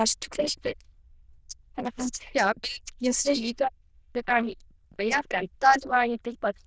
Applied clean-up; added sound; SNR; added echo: neural diffusion model UNIVERSE++.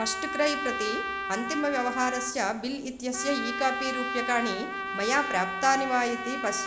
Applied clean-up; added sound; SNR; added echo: none; Trumpet; 4 dB; none.